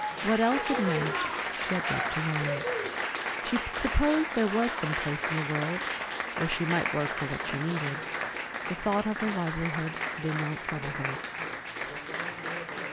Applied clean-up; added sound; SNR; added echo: none; Applause; 1 dB; none.